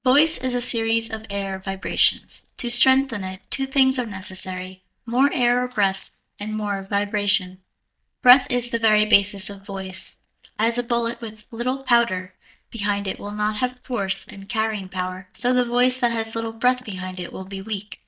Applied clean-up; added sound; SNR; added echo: neural mask model DeepFilterNet 3.